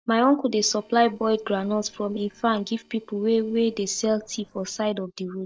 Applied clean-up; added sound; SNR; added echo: neural separator model SepFormer DNS4.